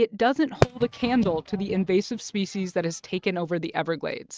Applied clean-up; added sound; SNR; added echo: neural mask model RNNoise.